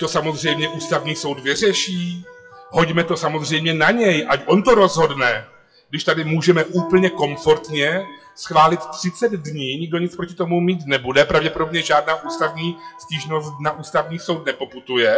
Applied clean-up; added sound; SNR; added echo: classical method WPE with log-MMSE.